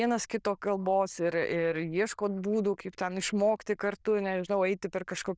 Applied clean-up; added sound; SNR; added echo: neural diffusion model UNIVERSE++.